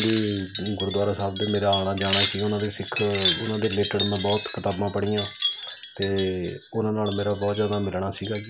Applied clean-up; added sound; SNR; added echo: none; Wind chime; 0 dB; none.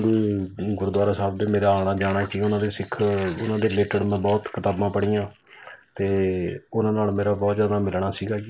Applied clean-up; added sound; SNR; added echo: neural mask model Resemble Enhance denoiser.